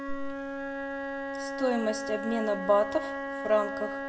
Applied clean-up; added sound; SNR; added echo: none; Wind instrument, woodwind instrument; 4 dB; reverberation time 0.8 s.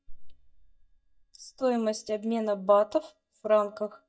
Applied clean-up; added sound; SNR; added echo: neural mask model DeepFilterNet 3.